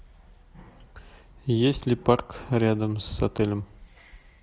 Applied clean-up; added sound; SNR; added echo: none; none; none; none.